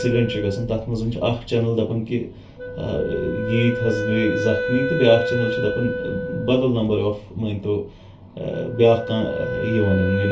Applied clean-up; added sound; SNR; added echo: none; Wind instrument, woodwind instrument; 6 dB; reverberation time 0.2 s.